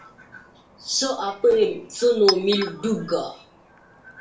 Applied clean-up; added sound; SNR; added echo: none; Chink, clink; 12 dB; reverberation time 0.3 s.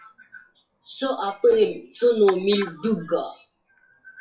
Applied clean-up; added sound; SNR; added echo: classical method WPE with log-MMSE.